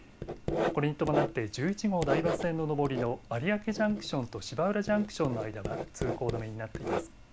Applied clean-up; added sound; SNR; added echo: none; Writing; 5 dB; none.